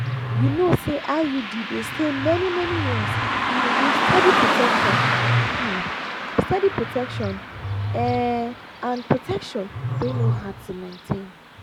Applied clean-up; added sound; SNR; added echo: none; Growling + Car passing by; -1 dB; none.